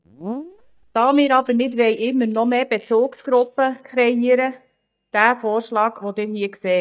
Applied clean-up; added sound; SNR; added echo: neural mask model DeepFilterNet 3.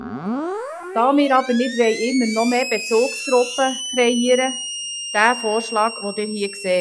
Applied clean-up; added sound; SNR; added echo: classical method log-MMSE.